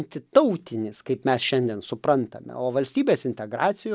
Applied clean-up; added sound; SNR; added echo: none; none; none; none.